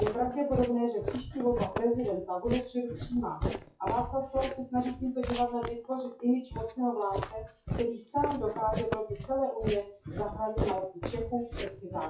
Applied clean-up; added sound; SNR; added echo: classical method WPE with log-MMSE.